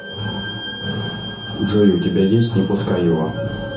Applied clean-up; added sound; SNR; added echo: none; Bowed string instrument; 13 dB; reverberation time 0.7 s.